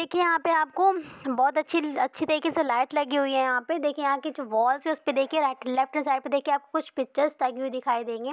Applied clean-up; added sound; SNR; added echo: none; none; none; none.